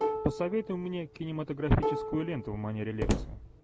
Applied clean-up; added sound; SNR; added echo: none; Plucked string instrument + Slam; 3 dB; none.